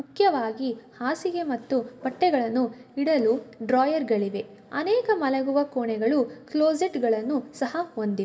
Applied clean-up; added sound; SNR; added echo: none; none; none; reverberation time 1.9 s.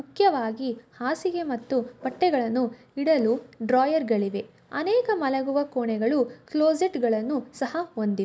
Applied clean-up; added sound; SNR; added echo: none; none; none; none.